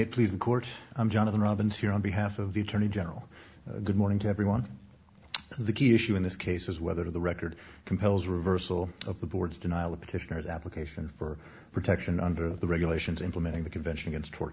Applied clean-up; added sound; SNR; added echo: none; none; none; none.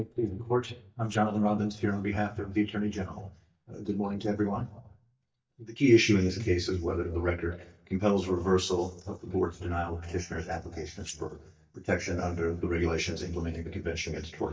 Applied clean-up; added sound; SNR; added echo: neural mask model DeepFilterNet 3.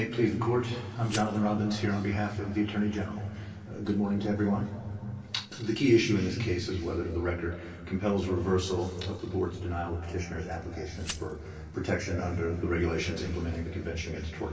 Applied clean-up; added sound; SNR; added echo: none; Glass; 17 dB; reverberation time 2.5 s.